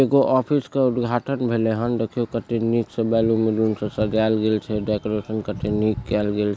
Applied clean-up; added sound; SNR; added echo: none; none; none; none.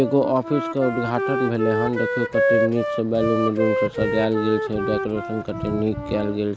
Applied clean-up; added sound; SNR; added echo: none; Wind instrument, woodwind instrument; 2 dB; none.